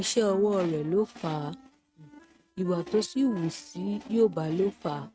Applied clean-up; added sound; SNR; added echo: neural mask model RNNoise.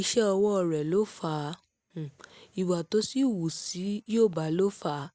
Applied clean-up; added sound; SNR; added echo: none; none; none; none.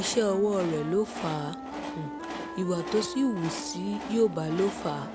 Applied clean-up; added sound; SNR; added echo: none; Train + Wind instrument, woodwind instrument; 8 dB; none.